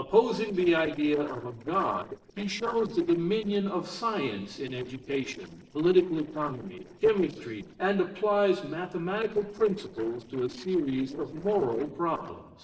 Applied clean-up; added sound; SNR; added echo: neural separator model SepFormer DNS4.